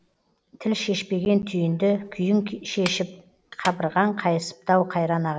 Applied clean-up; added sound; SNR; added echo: none; Clapping; 19 dB; none.